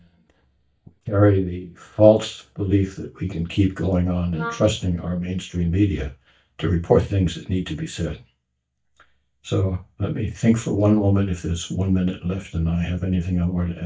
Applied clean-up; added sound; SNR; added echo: neural mask model DeepFilterNet 3.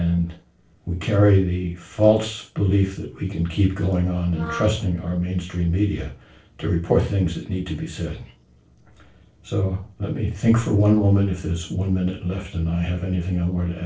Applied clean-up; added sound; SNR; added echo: neural separator model SepFormer DNS4.